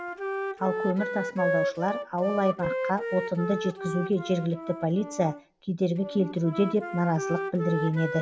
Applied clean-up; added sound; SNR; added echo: none; Wind instrument, woodwind instrument; 5 dB; none.